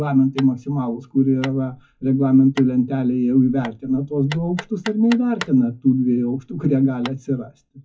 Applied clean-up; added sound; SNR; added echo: classical method WPE with log-MMSE.